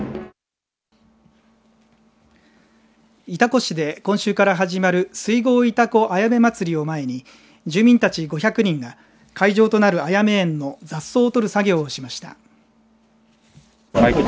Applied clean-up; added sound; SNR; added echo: none; none; none; none.